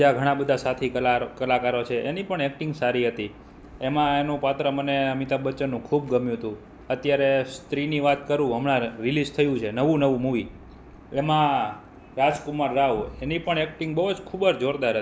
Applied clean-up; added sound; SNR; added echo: none; none; none; none.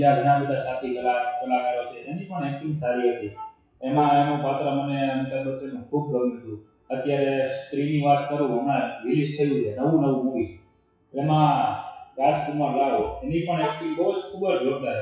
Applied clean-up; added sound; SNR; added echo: classical method WPE with log-MMSE.